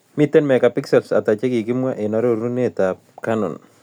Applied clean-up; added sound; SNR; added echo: none; none; none; none.